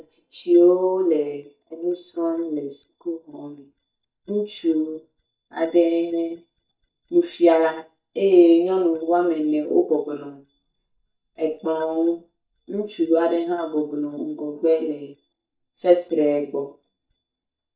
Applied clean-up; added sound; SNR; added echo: neural mask model DeepFilterNet 3.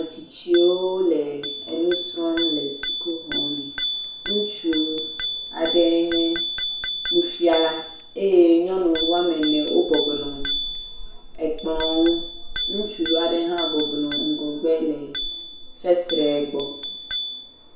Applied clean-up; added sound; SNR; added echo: none; Bicycle bell; 5 dB; reverberation time 0.6 s.